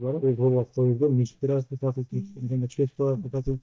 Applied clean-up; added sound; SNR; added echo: neural mask model DeepFilterNet 3.